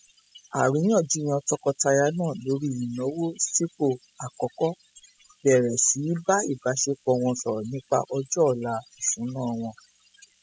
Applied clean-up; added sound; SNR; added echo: classical method spectral subtraction.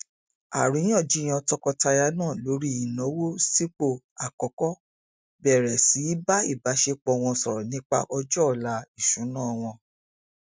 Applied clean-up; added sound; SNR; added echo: none; none; none; none.